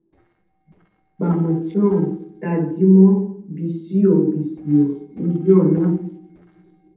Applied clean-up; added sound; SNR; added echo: neural separator model SepFormer DNS4.